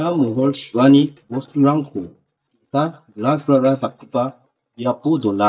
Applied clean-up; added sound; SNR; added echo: neural mask model DeepFilterNet 3.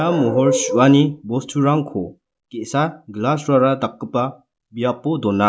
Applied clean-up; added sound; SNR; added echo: none; none; none; none.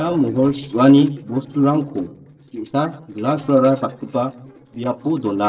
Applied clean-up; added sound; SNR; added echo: neural separator model SepFormer DNS4.